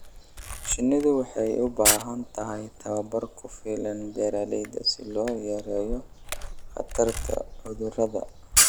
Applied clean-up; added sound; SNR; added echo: none; Camera; 3 dB; none.